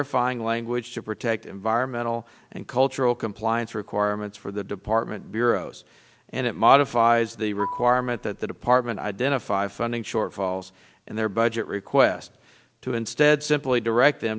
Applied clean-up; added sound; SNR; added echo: none; Marimba, xylophone; 12 dB; none.